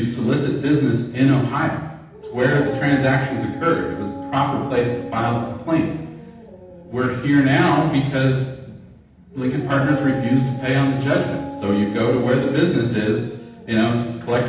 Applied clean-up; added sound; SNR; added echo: none; Dog; 14 dB; reverberation time 0.8 s.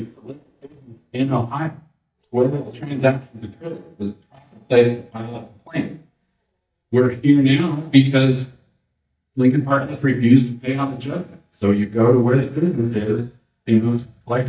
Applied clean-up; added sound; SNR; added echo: neural mask model DeepFilterNet 3.